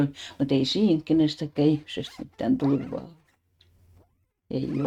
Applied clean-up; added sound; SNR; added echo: neural mask model RNNoise.